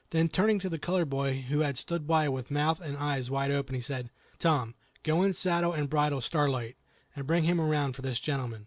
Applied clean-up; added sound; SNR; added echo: none; none; none; none.